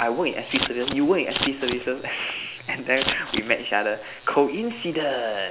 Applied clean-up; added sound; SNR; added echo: none; Scissors; 4 dB; none.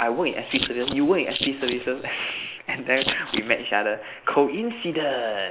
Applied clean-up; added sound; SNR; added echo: neural mask model Resemble Enhance denoiser.